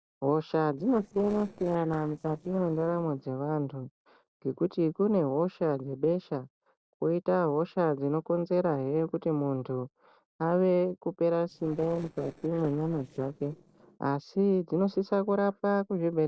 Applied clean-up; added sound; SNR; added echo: neural separator model SepFormer DNS4.